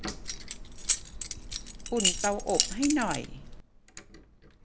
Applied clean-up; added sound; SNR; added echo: none; Keys jangling; 0 dB; none.